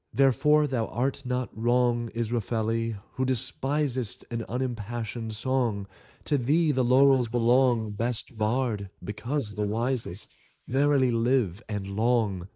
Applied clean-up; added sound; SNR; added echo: neural mask model Resemble Enhance denoiser.